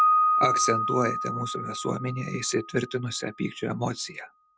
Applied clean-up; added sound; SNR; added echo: none; Piano; -2 dB; none.